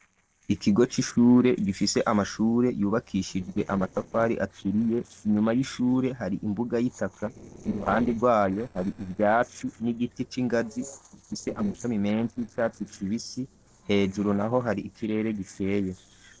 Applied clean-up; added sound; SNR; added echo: neural separator model SepFormer DNS4.